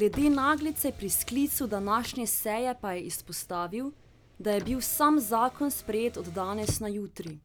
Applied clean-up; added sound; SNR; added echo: none; Motor vehicle (road); 15 dB; none.